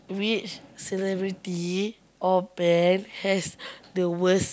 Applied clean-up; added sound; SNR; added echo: none; none; none; none.